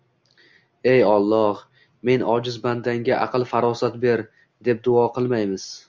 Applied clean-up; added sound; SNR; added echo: none; none; none; none.